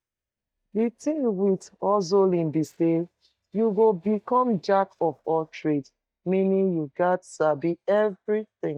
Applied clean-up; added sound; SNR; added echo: neural mask model DeepFilterNet 3.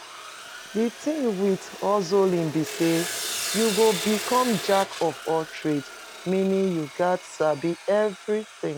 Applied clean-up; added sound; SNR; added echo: none; Sawing; 10 dB; none.